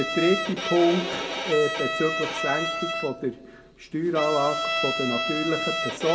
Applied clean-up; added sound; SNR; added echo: none; Bowed string instrument; 3 dB; reverberation time 1.2 s.